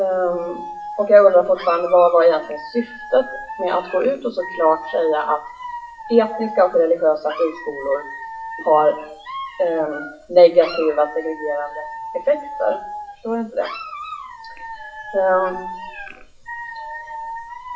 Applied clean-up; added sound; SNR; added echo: classical method WPE with log-MMSE.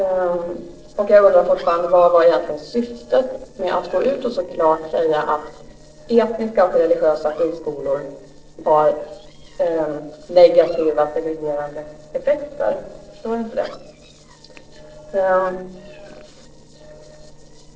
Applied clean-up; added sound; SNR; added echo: neural separator model SepFormer DNS4.